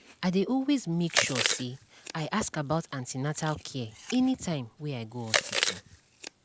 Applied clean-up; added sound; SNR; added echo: none; Chewing, mastication; 5 dB; none.